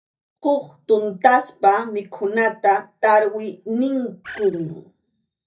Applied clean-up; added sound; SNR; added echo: neural mask model DeepFilterNet 3.